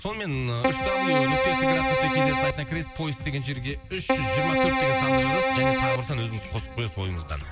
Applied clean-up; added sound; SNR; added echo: none; Keyboard (musical); -4 dB; none.